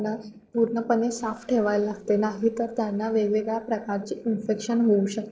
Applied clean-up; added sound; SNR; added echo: neural separator model SepFormer DNS4.